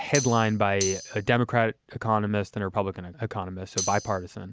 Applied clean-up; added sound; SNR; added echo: none; Tambourine; 8 dB; none.